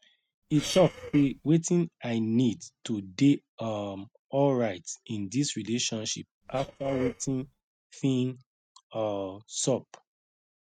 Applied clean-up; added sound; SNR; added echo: neural mask model RNNoise.